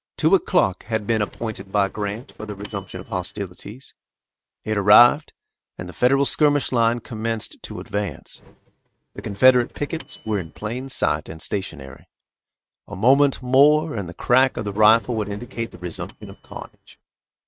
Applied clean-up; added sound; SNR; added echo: neural mask model RNNoise.